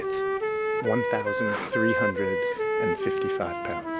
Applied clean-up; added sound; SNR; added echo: none; Wind instrument, woodwind instrument; -4 dB; none.